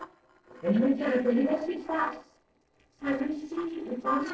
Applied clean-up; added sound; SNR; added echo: neural separator model SepFormer DNS4.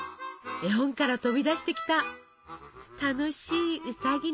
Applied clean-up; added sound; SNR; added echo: none; none; none; none.